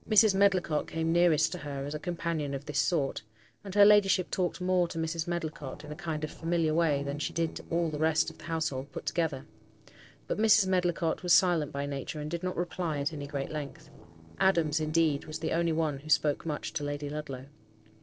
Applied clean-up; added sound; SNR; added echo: neural separator model SepFormer DNS4.